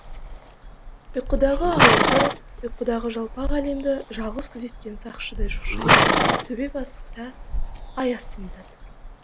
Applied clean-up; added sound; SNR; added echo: none; Livestock, farm animals, working animals; -4 dB; none.